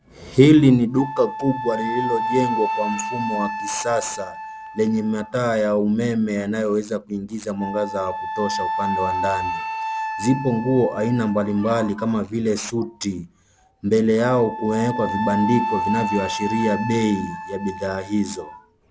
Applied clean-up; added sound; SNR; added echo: none; Wind instrument, woodwind instrument; 7 dB; none.